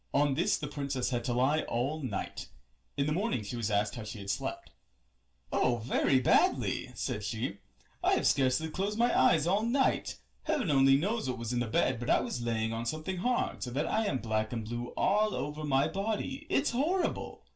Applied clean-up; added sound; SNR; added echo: none; none; none; reverberation time 0.2 s.